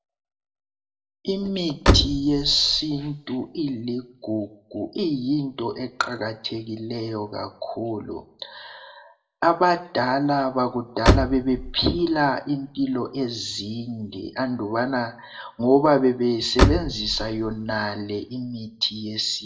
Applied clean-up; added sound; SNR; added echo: none; Slam; -2 dB; reverberation time 0.4 s.